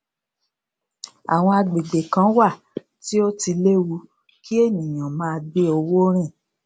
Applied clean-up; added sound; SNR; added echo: none; none; none; none.